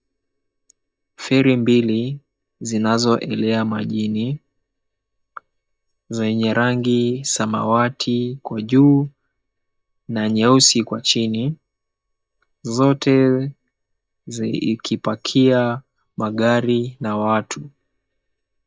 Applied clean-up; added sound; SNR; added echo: neural mask model DeepFilterNet 3.